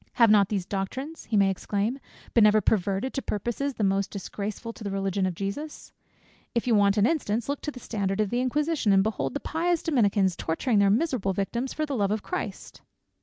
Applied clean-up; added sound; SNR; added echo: none; none; none; none.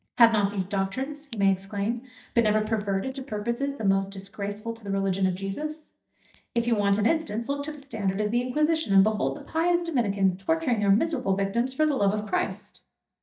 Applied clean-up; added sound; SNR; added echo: neural mask model DeepFilterNet 3.